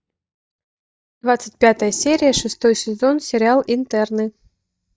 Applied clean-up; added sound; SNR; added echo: neural mask model DeepFilterNet 3.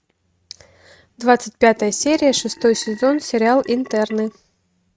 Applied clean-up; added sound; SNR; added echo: neural mask model RNNoise.